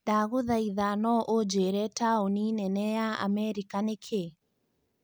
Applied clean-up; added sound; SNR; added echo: none; none; none; none.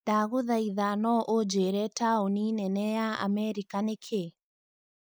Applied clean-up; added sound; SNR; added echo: neural mask model Resemble Enhance denoiser.